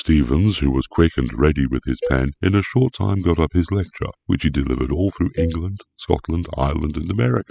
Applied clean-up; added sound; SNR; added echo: classical method spectral subtraction.